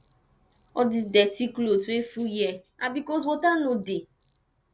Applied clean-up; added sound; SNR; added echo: none; Cricket; 15 dB; none.